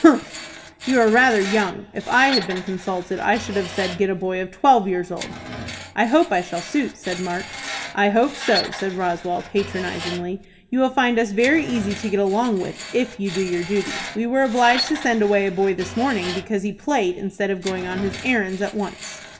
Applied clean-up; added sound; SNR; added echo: none; Screech; 12 dB; reverberation time 1.4 s.